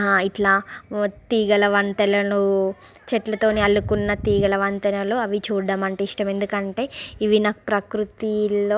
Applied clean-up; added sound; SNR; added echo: none; none; none; none.